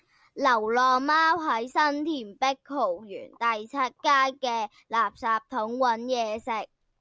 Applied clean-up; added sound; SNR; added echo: none; none; none; none.